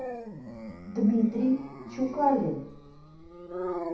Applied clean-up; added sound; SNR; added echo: none; Dog; 10 dB; reverberation time 0.7 s.